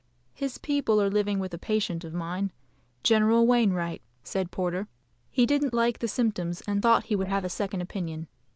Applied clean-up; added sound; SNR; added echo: neural mask model Resemble Enhance denoiser.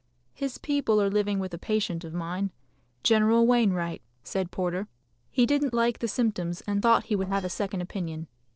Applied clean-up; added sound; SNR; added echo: neural separator model SepFormer DNS4.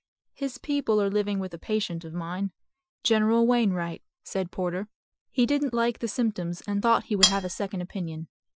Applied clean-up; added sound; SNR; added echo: classical method Wiener filter.